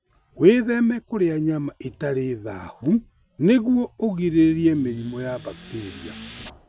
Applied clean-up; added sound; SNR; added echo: none; Accelerating, revving, vroom / Car; 18 dB; none.